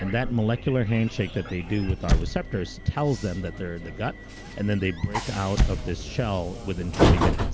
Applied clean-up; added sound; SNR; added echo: none; Squeak / Slam + Train; 1 dB; none.